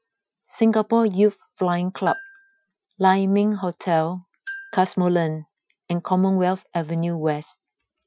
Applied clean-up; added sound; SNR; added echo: classical method Wiener filter.